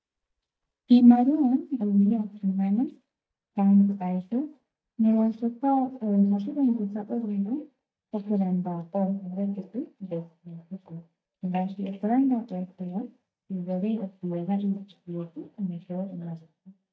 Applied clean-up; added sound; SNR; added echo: neural mask model DeepFilterNet 3.